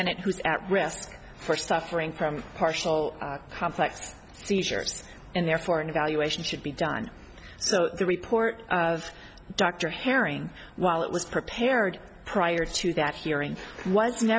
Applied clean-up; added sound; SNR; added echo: none; none; none; none.